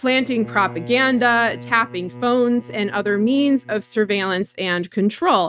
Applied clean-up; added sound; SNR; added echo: neural mask model RNNoise.